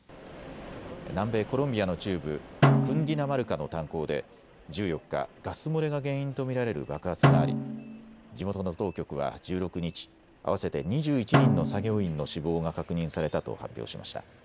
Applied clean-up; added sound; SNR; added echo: none; Snare drum; -2 dB; none.